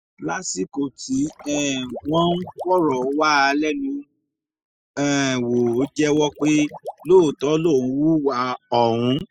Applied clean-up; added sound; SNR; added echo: classical method spectral subtraction.